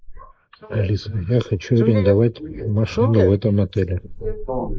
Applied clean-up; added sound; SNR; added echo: neural mask model Resemble Enhance denoiser.